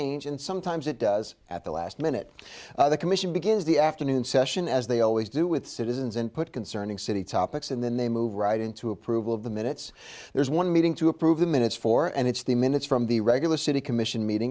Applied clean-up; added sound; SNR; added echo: none; none; none; none.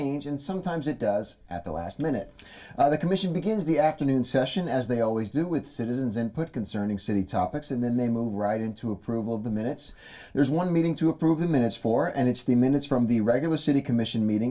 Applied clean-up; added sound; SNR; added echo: none; none; none; reverberation time 0.2 s.